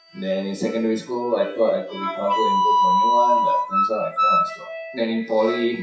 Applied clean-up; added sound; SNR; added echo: classical method WPE with log-MMSE.